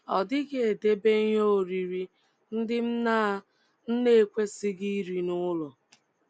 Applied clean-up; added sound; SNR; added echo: none; none; none; none.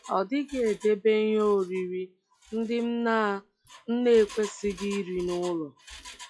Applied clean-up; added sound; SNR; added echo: classical method log-MMSE.